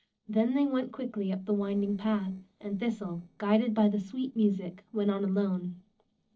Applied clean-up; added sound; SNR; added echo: neural separator model SepFormer DNS4.